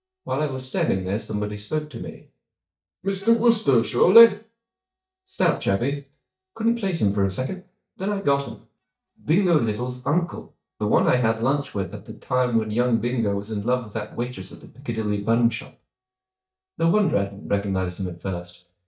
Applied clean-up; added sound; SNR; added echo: neural mask model DeepFilterNet 3.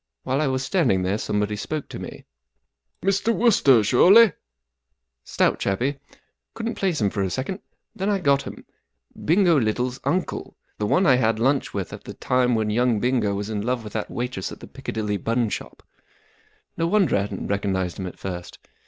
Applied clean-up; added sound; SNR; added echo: none; none; none; none.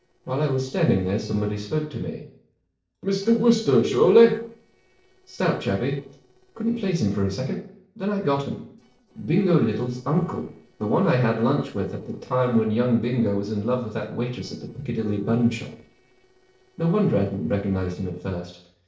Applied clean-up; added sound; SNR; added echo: neural separator model SepFormer DNS4.